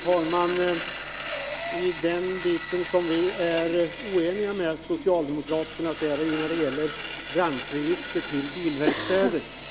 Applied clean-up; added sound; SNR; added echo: none; Sawing; 9 dB; none.